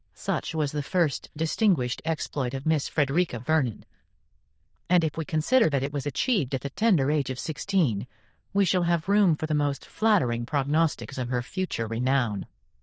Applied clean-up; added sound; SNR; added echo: neural diffusion model UNIVERSE++.